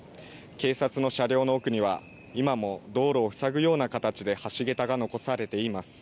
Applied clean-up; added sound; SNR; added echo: none; none; none; none.